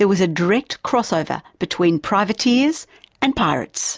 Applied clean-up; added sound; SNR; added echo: none; none; none; none.